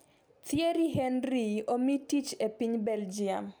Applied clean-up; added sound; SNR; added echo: none; none; none; none.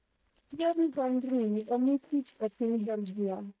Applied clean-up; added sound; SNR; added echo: neural mask model DeepFilterNet 3.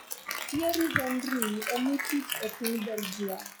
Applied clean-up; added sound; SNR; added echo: classical method log-MMSE.